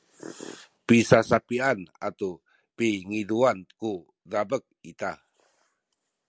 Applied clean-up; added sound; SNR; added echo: none; none; none; none.